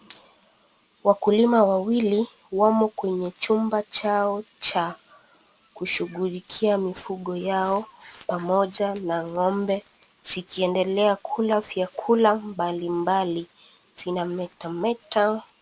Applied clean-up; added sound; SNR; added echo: none; none; none; none.